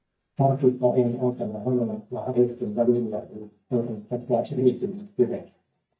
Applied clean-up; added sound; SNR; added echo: neural mask model DeepFilterNet 3.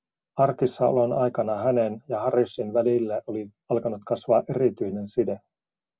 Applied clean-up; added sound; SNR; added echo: none; none; none; none.